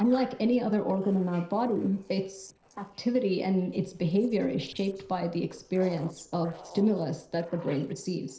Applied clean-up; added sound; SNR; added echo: neural separator model SepFormer DNS4.